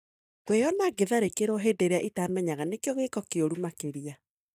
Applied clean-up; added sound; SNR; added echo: neural mask model DeepFilterNet 3.